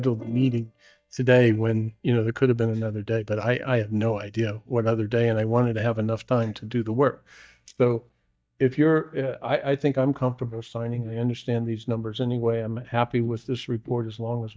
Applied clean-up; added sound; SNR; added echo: neural mask model DeepFilterNet 3.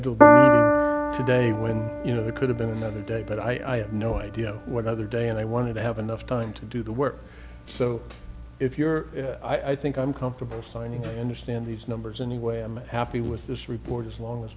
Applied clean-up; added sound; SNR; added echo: none; Piano; -1 dB; none.